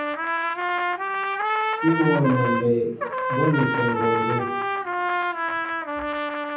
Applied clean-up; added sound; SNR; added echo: none; Trumpet; -1 dB; reverberation time 0.6 s.